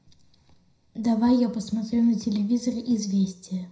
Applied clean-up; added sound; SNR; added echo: none; none; none; reverberation time 0.4 s.